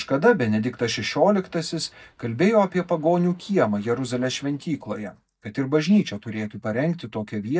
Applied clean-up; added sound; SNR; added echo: neural mask model DeepFilterNet 3.